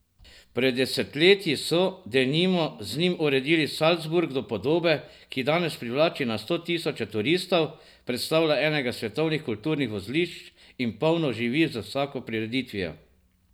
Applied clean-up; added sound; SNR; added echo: none; none; none; none.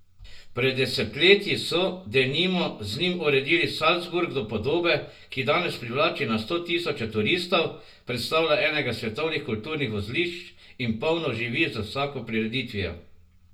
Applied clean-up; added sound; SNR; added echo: none; none; none; reverberation time 0.2 s.